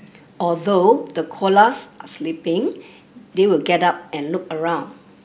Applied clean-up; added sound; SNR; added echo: none; none; none; none.